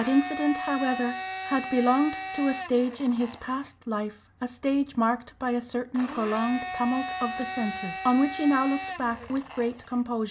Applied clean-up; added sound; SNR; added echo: none; Domestic sounds, home sounds; 9 dB; none.